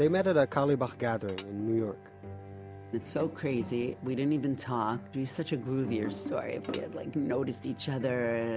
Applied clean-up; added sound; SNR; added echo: none; Tap / Dishes, pots, and pans; 17 dB; none.